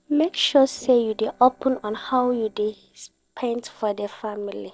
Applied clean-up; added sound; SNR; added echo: neural separator model SepFormer DNS4.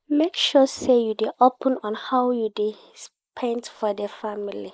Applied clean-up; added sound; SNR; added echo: neural mask model Resemble Enhance denoiser.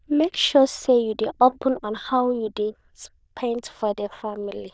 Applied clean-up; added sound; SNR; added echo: neural diffusion model UNIVERSE++.